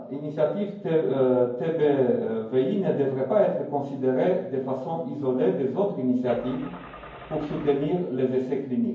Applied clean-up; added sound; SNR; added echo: none; Engine starting / Car; 17 dB; reverberation time 0.9 s.